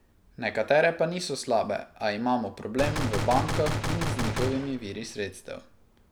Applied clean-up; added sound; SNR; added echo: none; Gunshot, gunfire; 2 dB; none.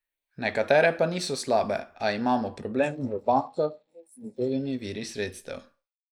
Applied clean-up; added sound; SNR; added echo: neural mask model Resemble Enhance denoiser.